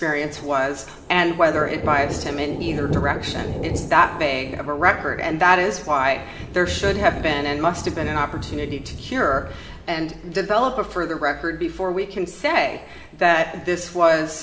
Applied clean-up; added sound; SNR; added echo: none; Thunder; 10 dB; reverberation time 1.0 s.